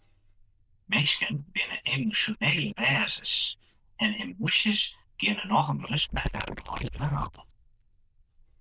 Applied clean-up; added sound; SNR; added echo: neural diffusion model UNIVERSE++.